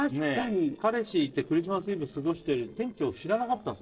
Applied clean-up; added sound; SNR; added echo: neural separator model SepFormer DNS4.